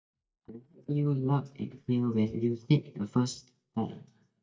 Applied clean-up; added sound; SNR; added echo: neural mask model DeepFilterNet 3.